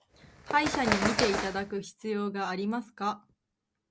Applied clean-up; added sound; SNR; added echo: none; Bird; 1 dB; none.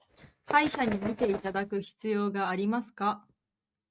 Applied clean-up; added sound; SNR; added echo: neural mask model RNNoise.